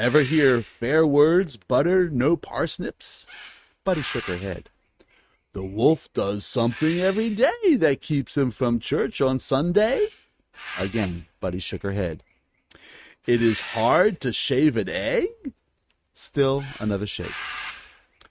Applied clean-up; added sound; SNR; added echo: neural mask model RNNoise.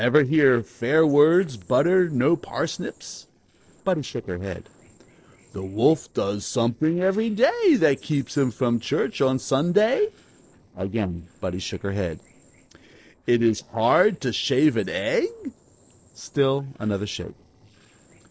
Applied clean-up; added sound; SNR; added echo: neural separator model SepFormer DNS4.